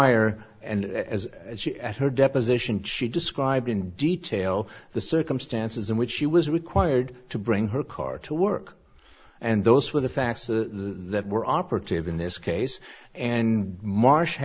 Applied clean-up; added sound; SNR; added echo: none; none; none; none.